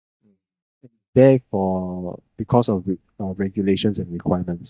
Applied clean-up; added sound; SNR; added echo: neural mask model DeepFilterNet 3.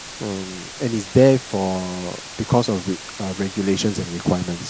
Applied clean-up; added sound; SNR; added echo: none; Water; 14 dB; none.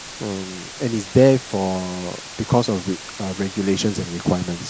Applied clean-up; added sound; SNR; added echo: neural mask model Resemble Enhance denoiser.